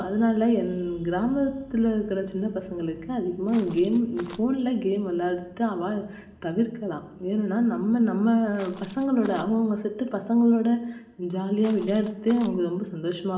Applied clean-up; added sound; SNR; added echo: none; Walk, footsteps; 19 dB; reverberation time 1.1 s.